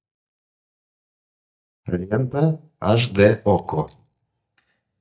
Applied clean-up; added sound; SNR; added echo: neural mask model DeepFilterNet 3.